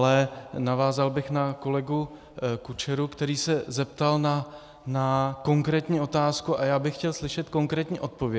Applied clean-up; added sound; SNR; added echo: none; none; none; none.